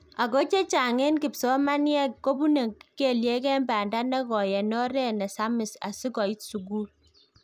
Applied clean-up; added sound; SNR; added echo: none; none; none; none.